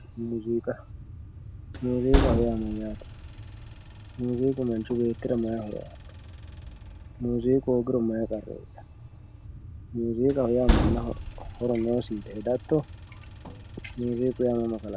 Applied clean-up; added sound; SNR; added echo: none; Train; 4 dB; none.